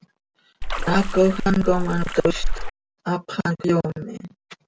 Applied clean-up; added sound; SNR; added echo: none; Splash, splatter; 0 dB; none.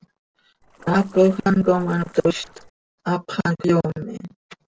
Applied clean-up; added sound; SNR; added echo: neural separator model SepFormer DNS4.